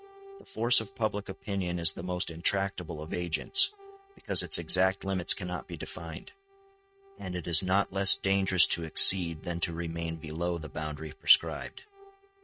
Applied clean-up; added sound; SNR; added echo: neural mask model RNNoise.